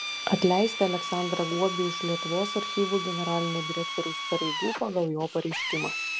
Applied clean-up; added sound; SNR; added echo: none; Drill; 5 dB; none.